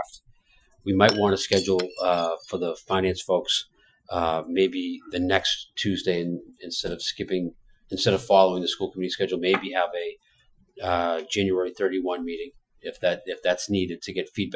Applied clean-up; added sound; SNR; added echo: classical method Wiener filter.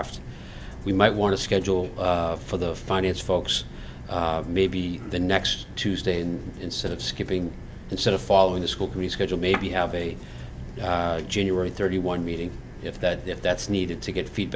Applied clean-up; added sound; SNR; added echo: none; none; none; none.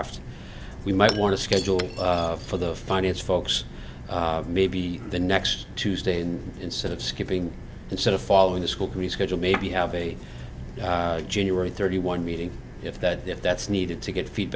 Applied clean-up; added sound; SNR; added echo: none; Shatter / Crushing; 14 dB; none.